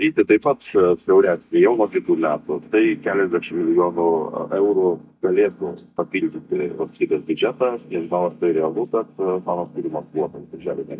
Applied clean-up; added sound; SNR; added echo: neural mask model DeepFilterNet 3.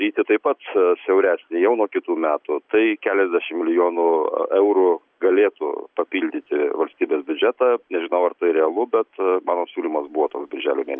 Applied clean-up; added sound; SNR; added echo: none; none; none; none.